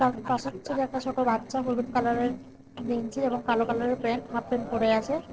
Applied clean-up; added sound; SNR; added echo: neural separator model SepFormer DNS4.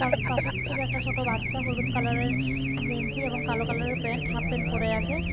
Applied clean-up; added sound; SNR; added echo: none; Race car, auto racing / Alarm; -5 dB; none.